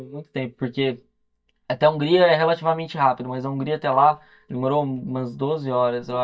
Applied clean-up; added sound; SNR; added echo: neural mask model DeepFilterNet 3.